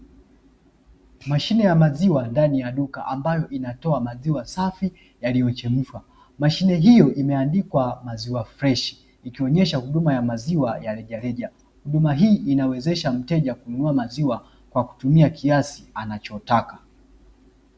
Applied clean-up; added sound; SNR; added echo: none; none; none; none.